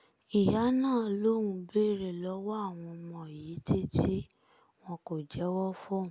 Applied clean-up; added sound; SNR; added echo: none; none; none; none.